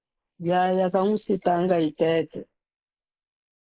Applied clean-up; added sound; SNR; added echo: neural mask model Resemble Enhance denoiser.